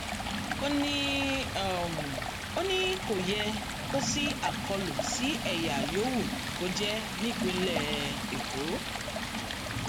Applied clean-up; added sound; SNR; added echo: none; Stream; 1 dB; none.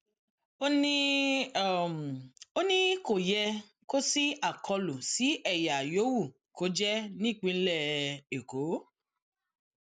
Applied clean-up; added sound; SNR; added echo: none; none; none; none.